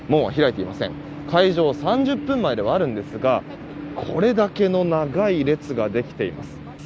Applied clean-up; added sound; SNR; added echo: none; none; none; none.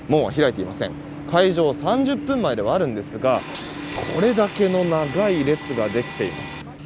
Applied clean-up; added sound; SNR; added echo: none; Domestic sounds, home sounds; 13 dB; none.